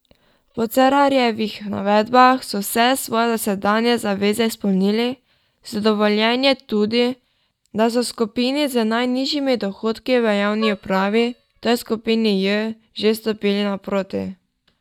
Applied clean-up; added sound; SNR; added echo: neural mask model DeepFilterNet 3.